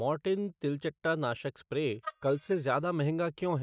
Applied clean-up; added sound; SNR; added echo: neural mask model DeepFilterNet 3.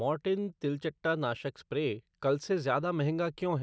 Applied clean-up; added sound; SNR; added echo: none; none; none; none.